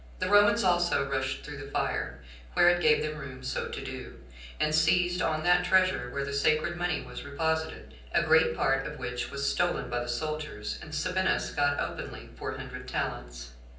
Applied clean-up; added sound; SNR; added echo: none; none; none; reverberation time 0.6 s.